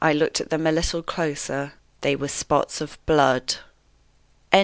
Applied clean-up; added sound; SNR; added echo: none; none; none; none.